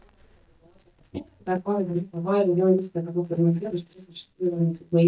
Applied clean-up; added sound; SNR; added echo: neural mask model DeepFilterNet 3.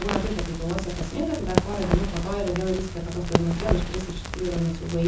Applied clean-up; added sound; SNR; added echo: none; Crackle; 0 dB; reverberation time 0.5 s.